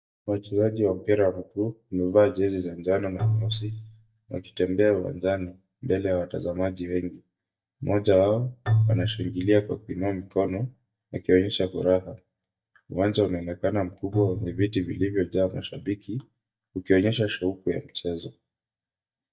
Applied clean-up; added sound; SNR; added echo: neural mask model DeepFilterNet 3.